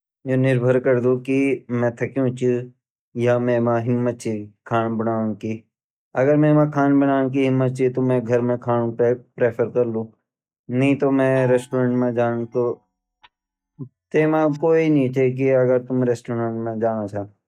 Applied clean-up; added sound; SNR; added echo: neural mask model DeepFilterNet 3.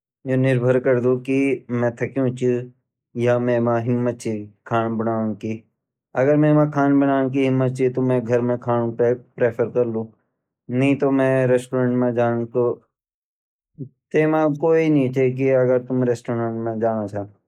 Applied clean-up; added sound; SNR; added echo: neural mask model Resemble Enhance denoiser.